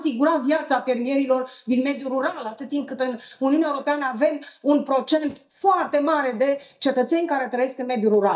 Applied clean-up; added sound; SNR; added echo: neural mask model DeepFilterNet 3.